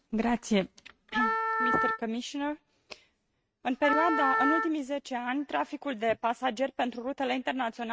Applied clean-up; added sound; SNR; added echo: neural mask model RNNoise.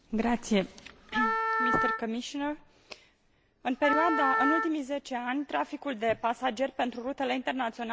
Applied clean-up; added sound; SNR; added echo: none; Wind instrument, woodwind instrument; -1 dB; none.